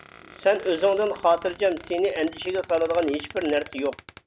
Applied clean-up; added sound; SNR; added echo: none; Squeak; 19 dB; none.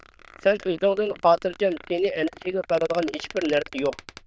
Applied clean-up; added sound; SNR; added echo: neural diffusion model UNIVERSE++.